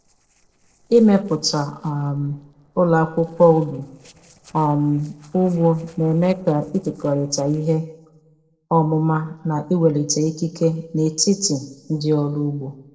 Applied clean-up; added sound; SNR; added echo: neural separator model SepFormer DNS4.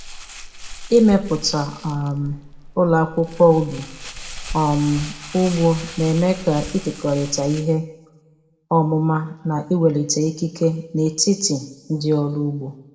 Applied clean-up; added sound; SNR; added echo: none; Crumpling, crinkling; 16 dB; reverberation time 0.7 s.